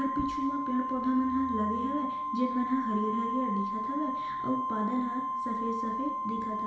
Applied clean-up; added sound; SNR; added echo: none; Organ; 1 dB; reverberation time 0.7 s.